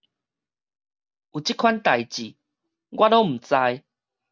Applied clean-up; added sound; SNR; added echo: none; none; none; none.